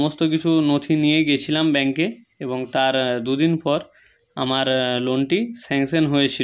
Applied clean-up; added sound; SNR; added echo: none; none; none; none.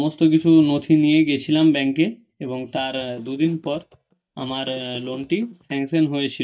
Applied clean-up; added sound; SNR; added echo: neural mask model DeepFilterNet 3.